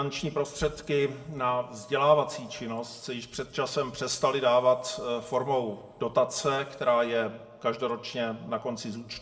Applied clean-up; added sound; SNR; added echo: none; none; none; reverberation time 1.1 s.